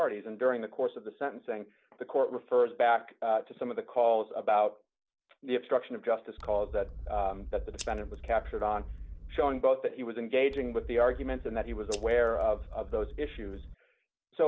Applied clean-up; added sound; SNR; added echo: none; Scissors; 11 dB; none.